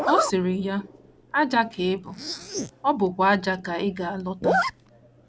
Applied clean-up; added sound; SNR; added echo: none; Zipper (clothing); 5 dB; none.